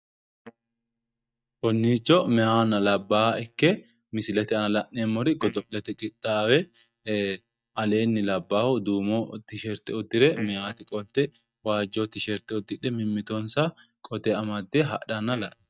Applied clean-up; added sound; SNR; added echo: neural mask model DeepFilterNet 3.